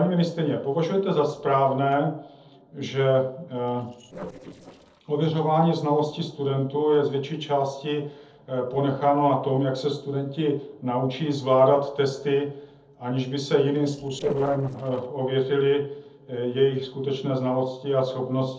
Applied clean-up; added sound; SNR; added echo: neural separator model SepFormer DNS4.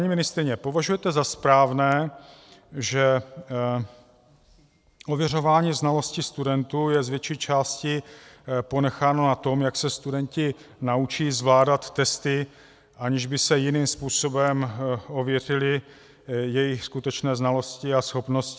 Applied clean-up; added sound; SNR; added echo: none; none; none; none.